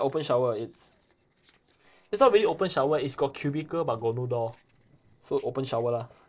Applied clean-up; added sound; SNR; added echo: neural separator model SepFormer DNS4.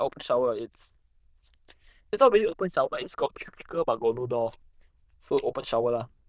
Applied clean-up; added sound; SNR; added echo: neural diffusion model UNIVERSE++.